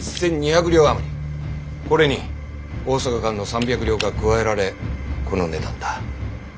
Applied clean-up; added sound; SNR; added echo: none; none; none; none.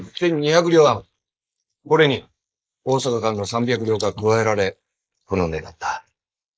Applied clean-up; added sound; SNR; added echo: neural mask model Resemble Enhance denoiser.